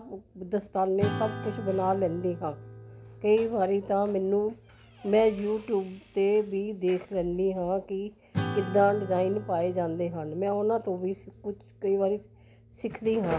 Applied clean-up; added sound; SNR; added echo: none; Acoustic guitar / Strum; 13 dB; none.